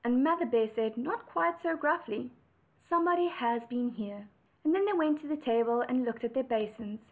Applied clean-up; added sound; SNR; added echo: none; none; none; none.